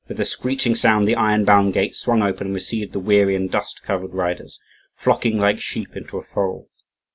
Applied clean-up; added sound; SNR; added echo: none; none; none; none.